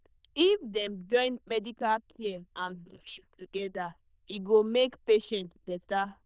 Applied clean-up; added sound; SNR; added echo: neural diffusion model UNIVERSE++.